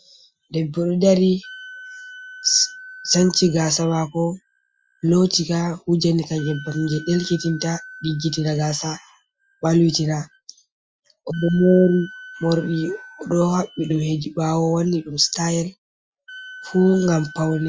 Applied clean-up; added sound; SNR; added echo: classical method Wiener filter.